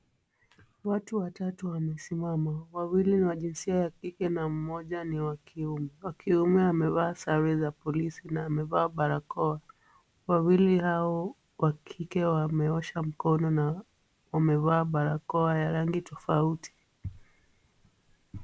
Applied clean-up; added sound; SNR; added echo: none; none; none; none.